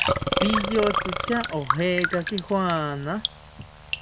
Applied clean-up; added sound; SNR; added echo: none; Burping, eructation + Raindrop; 1 dB; none.